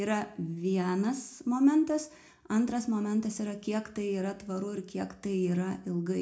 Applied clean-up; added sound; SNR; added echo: none; none; none; reverberation time 0.3 s.